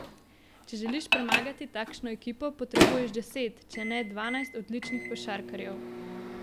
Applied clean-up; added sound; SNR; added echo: none; Microwave oven; -2 dB; none.